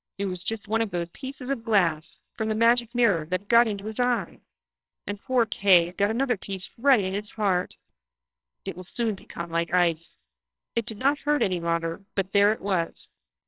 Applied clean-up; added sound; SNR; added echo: neural separator model SepFormer WHAMR!.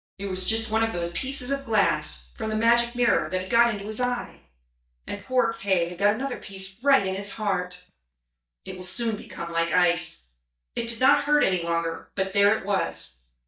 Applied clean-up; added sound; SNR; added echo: neural mask model DeepFilterNet 3.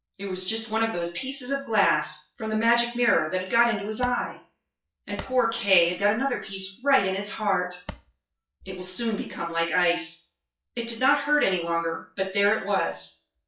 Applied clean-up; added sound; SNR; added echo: classical method WPE with log-MMSE.